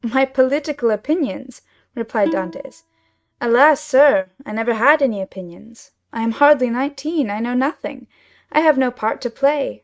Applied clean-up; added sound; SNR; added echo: neural mask model RNNoise.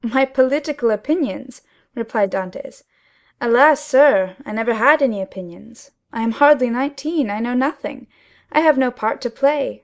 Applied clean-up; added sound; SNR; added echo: neural mask model Resemble Enhance denoiser.